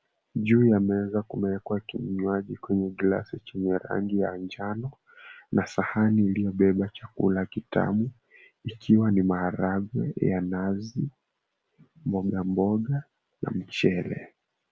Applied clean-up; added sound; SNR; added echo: none; none; none; none.